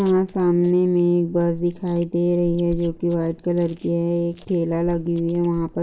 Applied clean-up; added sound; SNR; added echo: neural mask model Resemble Enhance denoiser.